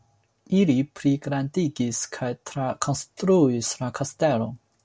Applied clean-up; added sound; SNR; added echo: none; none; none; none.